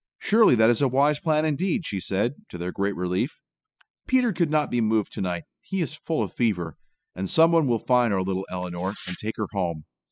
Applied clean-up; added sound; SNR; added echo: classical method spectral subtraction.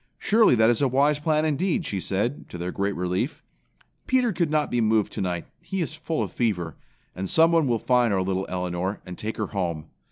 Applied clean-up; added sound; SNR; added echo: none; none; none; none.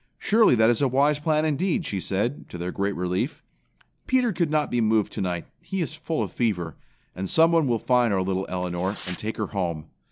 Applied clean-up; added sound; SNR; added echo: none; Tearing; 20 dB; none.